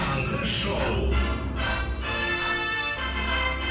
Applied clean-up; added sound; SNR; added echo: none; Breathing; 14 dB; reverberation time 0.9 s.